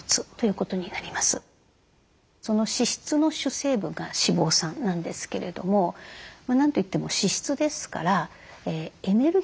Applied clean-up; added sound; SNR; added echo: none; none; none; none.